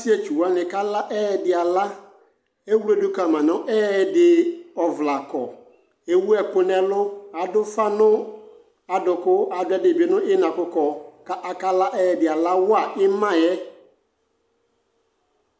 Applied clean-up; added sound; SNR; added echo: none; none; none; none.